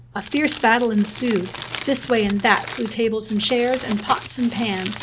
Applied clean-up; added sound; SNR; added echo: none; Crumpling, crinkling; 12 dB; none.